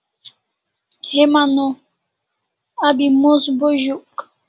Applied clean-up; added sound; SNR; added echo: none; none; none; none.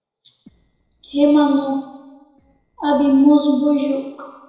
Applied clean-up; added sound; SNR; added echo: neural separator model SepFormer DNS4.